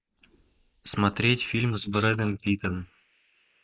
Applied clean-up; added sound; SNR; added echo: neural mask model Resemble Enhance denoiser.